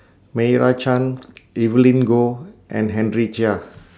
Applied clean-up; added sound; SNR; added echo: none; none; none; none.